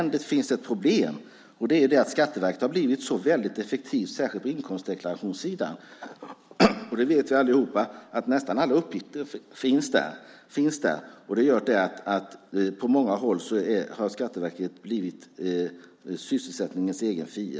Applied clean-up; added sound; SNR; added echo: none; none; none; none.